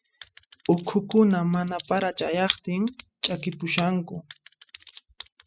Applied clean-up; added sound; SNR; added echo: classical method spectral subtraction.